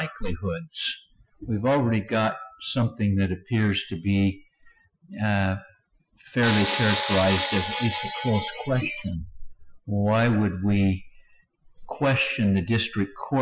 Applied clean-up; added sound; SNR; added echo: classical method Wiener filter.